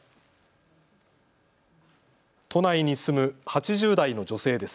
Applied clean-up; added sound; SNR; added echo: none; none; none; none.